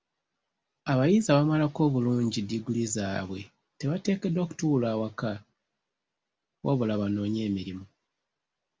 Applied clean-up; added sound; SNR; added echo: none; none; none; none.